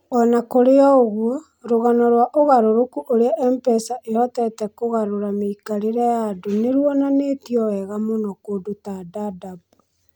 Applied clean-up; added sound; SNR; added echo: none; none; none; none.